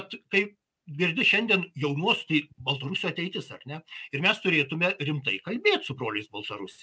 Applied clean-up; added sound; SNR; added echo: none; none; none; none.